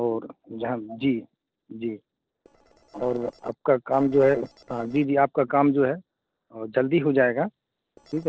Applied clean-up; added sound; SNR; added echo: neural separator model SepFormer DNS4.